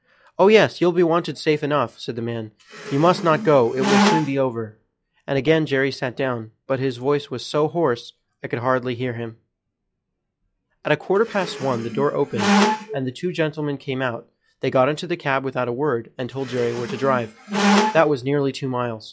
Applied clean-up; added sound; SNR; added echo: classical method log-MMSE.